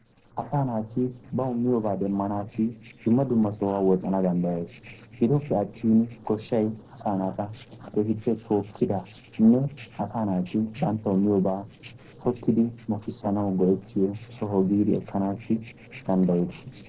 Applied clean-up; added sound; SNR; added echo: neural separator model SepFormer DNS4.